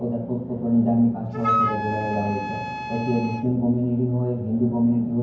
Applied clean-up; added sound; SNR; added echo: none; Wind instrument, woodwind instrument; 8 dB; reverberation time 0.9 s.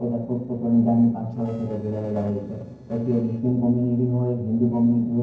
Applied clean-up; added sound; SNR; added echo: neural separator model SepFormer DNS4.